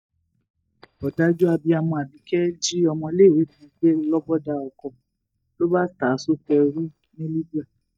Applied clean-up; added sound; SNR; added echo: neural mask model DeepFilterNet 3.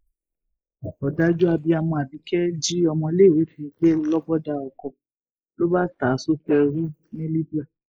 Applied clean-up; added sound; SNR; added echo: neural mask model Resemble Enhance denoiser.